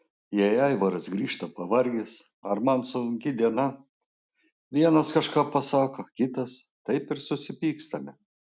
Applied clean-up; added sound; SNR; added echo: none; none; none; none.